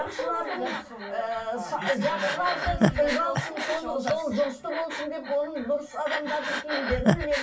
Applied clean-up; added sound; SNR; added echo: none; Breathing; 2 dB; reverberation time 0.2 s.